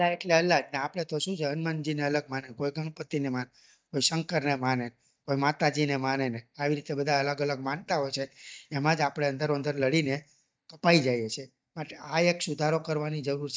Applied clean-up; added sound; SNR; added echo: neural mask model DeepFilterNet 3.